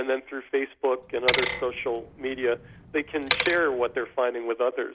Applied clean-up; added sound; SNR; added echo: none; Bicycle; 3 dB; none.